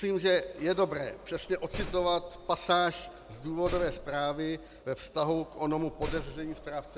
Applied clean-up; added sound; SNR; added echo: none; Slam; 10 dB; none.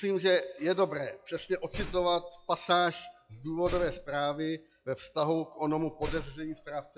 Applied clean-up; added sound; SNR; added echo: classical method log-MMSE.